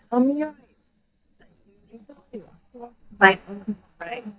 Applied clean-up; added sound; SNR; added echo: neural mask model DeepFilterNet 3.